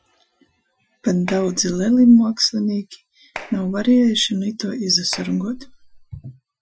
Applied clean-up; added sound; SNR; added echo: classical method Wiener filter.